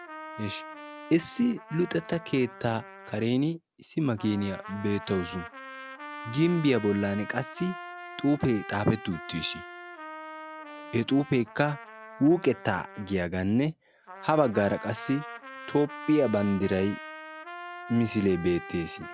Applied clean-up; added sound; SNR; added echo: none; Trumpet; 14 dB; none.